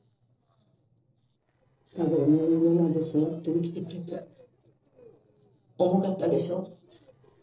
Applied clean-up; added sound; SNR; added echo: neural separator model SepFormer DNS4.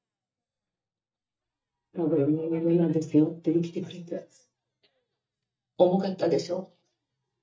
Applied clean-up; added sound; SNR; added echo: neural mask model DeepFilterNet 3.